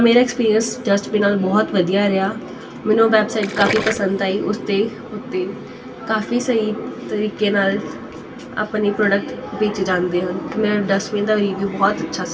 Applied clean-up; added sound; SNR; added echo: none; Gurgling; 11 dB; reverberation time 0.2 s.